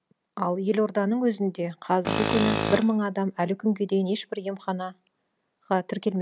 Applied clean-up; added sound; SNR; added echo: none; Tools; 2 dB; none.